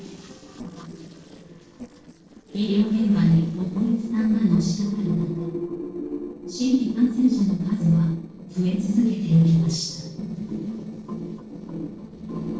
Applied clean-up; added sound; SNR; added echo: neural separator model SepFormer DNS4.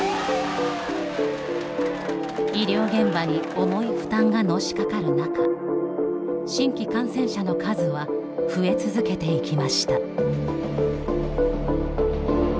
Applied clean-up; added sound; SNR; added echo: none; none; none; none.